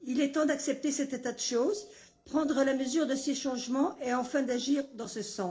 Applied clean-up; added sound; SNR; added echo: neural separator model SepFormer DNS4.